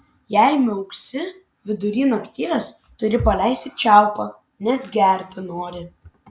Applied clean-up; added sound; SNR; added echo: none; none; none; none.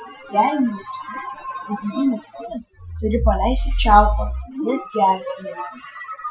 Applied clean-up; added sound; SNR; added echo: classical method Wiener filter.